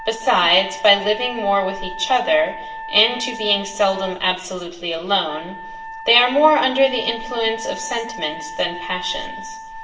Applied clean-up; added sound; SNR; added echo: none; Wind instrument, woodwind instrument; 13 dB; reverberation time 0.7 s.